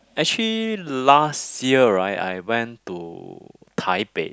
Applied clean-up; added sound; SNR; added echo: none; none; none; none.